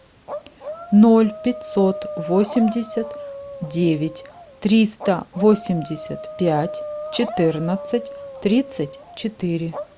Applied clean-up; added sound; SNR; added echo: none; Dog; 13 dB; none.